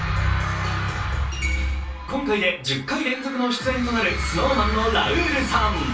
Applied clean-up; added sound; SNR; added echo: none; none; none; reverberation time 0.3 s.